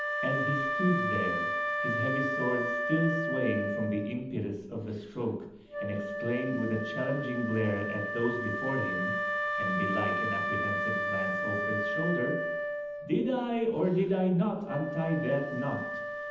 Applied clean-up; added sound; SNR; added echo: none; Wind instrument, woodwind instrument; 1 dB; reverberation time 0.8 s.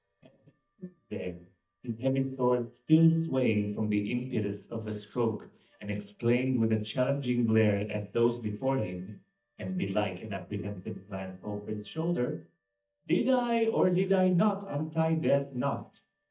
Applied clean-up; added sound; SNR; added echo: neural mask model DeepFilterNet 3.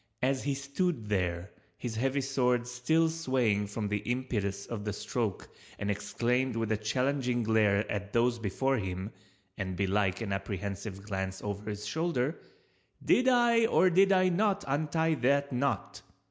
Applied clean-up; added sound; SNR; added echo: none; none; none; none.